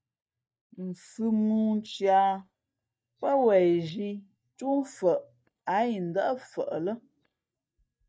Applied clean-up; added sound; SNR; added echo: neural mask model DeepFilterNet 3.